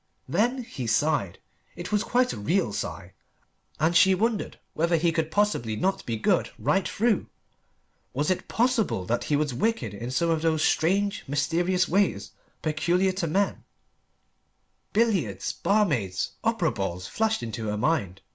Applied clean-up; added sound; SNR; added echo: none; none; none; none.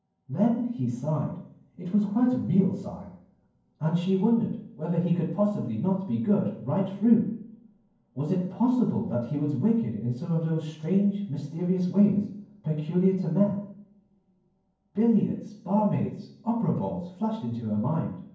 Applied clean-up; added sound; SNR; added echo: none; none; none; reverberation time 0.9 s.